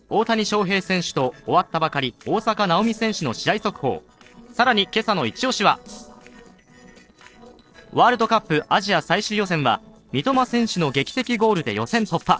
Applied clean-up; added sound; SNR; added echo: neural separator model SepFormer DNS4.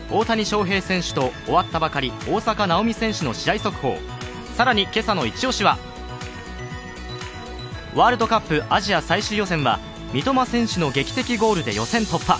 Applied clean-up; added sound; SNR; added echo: none; none; none; none.